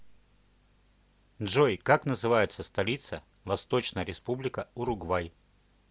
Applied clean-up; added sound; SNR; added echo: none; none; none; none.